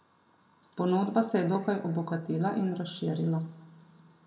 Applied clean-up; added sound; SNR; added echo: none; none; none; reverberation time 1.3 s.